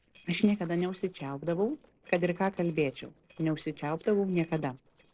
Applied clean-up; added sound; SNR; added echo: neural separator model SepFormer DNS4.